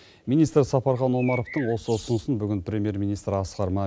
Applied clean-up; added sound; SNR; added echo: none; Bird; 16 dB; none.